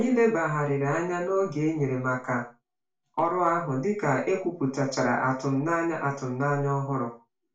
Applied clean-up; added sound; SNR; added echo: none; none; none; reverberation time 0.3 s.